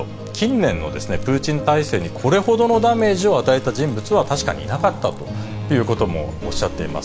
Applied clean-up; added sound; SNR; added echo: none; Crackle; 15 dB; none.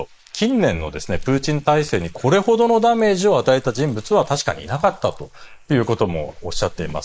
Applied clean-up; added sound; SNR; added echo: neural mask model Resemble Enhance denoiser.